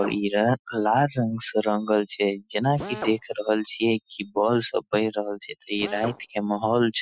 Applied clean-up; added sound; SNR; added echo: classical method Wiener filter.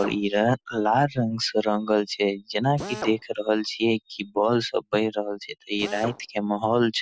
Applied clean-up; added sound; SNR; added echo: none; Drill; 17 dB; none.